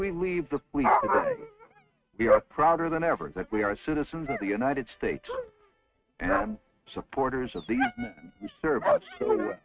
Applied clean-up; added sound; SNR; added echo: neural mask model RNNoise.